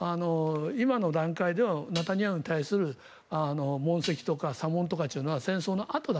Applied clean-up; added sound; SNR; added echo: none; Dishes, pots, and pans; 14 dB; none.